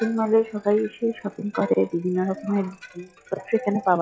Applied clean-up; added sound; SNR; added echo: classical method log-MMSE.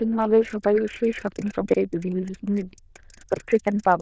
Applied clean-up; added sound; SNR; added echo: neural diffusion model UNIVERSE++.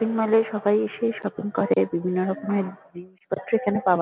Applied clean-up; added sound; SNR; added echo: none; none; none; none.